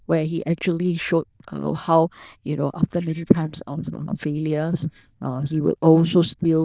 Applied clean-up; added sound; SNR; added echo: neural diffusion model UNIVERSE++.